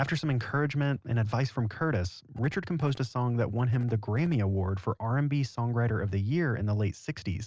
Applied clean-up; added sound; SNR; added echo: neural separator model SepFormer DNS4.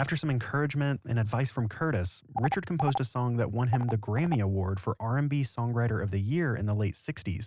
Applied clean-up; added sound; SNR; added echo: neural mask model Resemble Enhance denoiser.